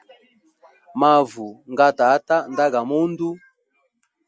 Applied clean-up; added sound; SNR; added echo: none; none; none; none.